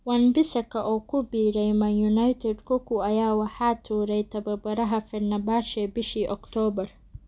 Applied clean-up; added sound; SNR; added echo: none; none; none; none.